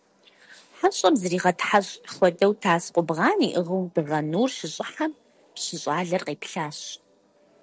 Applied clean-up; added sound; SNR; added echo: neural separator model SepFormer DNS4.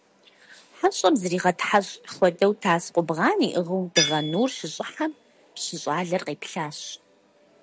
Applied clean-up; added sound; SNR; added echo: none; Tools; 8 dB; none.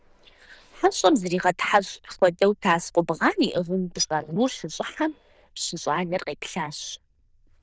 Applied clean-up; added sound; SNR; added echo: neural diffusion model UNIVERSE++.